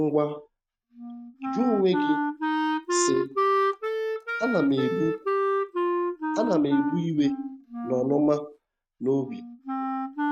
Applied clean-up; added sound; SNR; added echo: neural mask model RNNoise.